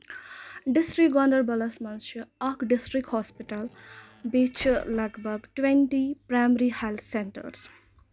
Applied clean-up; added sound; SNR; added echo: none; Squeak / Slam / Wood; 19 dB; none.